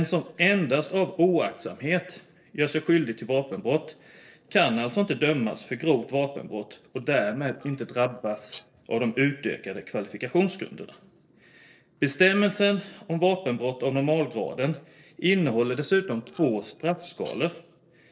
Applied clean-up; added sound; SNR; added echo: neural separator model SepFormer DNS4.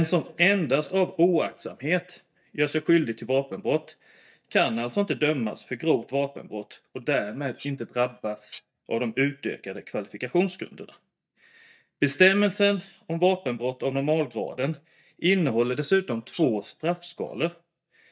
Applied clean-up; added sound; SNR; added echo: neural mask model DeepFilterNet 3.